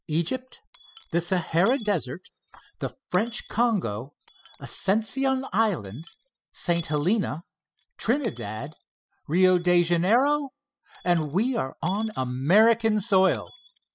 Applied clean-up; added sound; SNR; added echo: classical method spectral subtraction.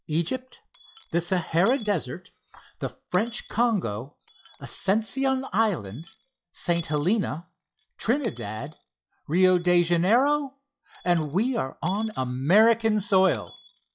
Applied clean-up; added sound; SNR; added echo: classical method log-MMSE.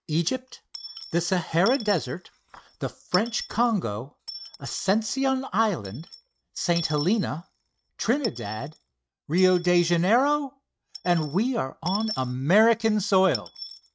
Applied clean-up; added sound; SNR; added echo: neural mask model RNNoise.